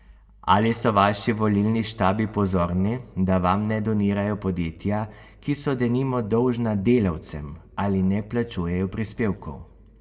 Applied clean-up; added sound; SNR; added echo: none; none; none; reverberation time 0.9 s.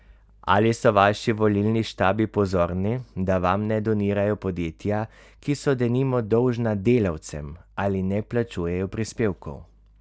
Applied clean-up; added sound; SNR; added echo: none; none; none; none.